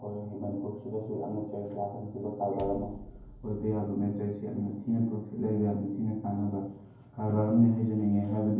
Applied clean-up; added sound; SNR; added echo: none; Bass drum; 17 dB; reverberation time 0.9 s.